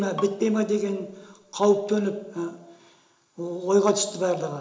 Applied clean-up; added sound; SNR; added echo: none; Bowed string instrument; 19 dB; reverberation time 0.8 s.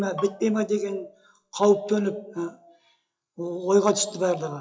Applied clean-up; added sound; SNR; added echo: classical method WPE with log-MMSE.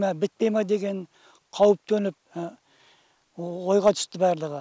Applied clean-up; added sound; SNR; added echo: none; none; none; none.